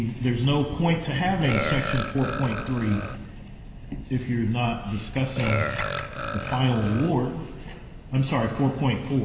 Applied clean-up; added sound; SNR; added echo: none; Burping, eructation; 9 dB; reverberation time 2.4 s.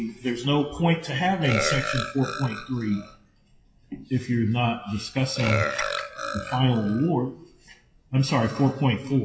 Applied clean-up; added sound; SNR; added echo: classical method WPE with log-MMSE.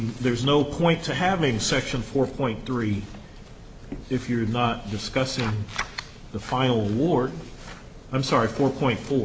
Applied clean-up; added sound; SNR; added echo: none; none; none; none.